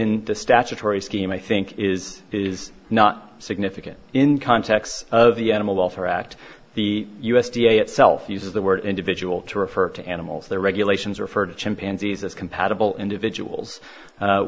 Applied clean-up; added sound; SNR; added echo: none; none; none; none.